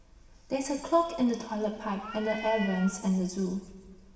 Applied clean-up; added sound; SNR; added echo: none; Meow; 12 dB; reverberation time 1.3 s.